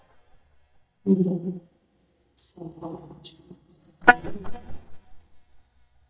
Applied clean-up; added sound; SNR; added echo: neural mask model DeepFilterNet 3.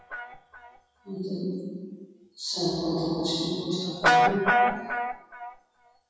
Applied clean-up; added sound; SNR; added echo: classical method WPE with log-MMSE.